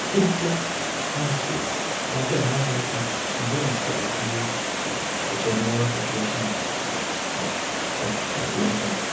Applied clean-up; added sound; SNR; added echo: none; Water; -2 dB; reverberation time 0.6 s.